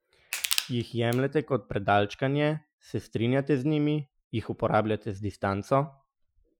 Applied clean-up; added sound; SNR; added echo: classical method Wiener filter.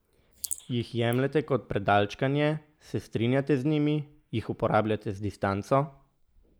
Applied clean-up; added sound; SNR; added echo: neural mask model Resemble Enhance denoiser.